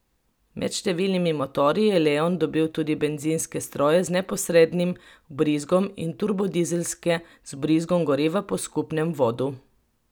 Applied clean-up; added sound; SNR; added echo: none; none; none; none.